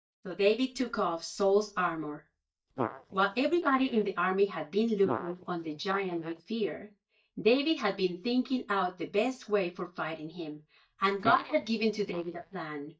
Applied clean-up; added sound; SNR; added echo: neural mask model DeepFilterNet 3.